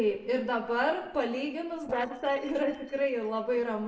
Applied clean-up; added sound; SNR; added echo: neural separator model SepFormer DNS4.